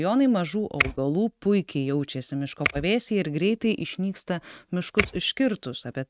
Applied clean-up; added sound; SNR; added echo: neural mask model RNNoise.